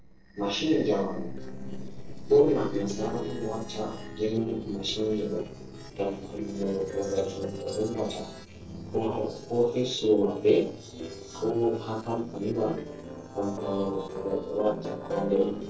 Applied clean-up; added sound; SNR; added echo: neural separator model SepFormer DNS4.